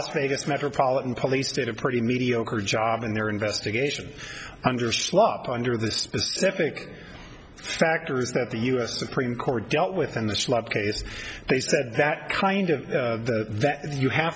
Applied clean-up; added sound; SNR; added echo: none; none; none; none.